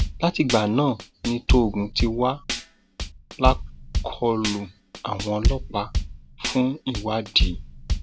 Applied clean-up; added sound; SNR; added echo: none; Drum / Drum kit; 2 dB; none.